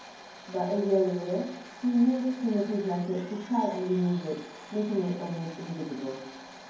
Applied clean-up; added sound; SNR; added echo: none; Domestic sounds, home sounds; 18 dB; reverberation time 0.9 s.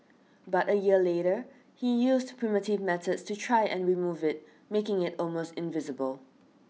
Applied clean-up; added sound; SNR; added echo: none; none; none; none.